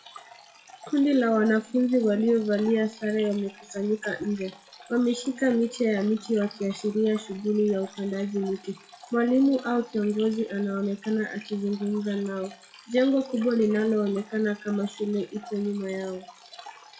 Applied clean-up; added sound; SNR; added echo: classical method WPE with log-MMSE.